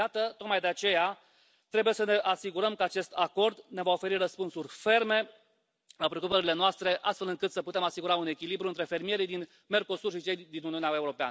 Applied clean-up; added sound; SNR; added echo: none; none; none; none.